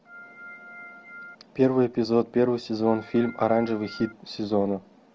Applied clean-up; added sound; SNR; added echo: none; Organ; 18 dB; none.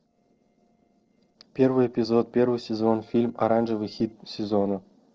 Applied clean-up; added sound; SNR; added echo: neural separator model SepFormer DNS4.